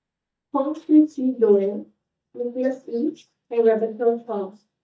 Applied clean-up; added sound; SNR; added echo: neural mask model DeepFilterNet 3.